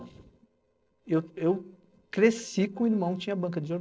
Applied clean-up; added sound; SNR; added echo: neural separator model SepFormer DNS4.